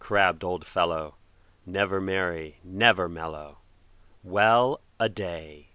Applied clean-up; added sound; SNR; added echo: none; none; none; none.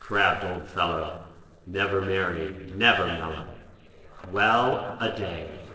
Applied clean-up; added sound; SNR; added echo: neural separator model SepFormer DNS4.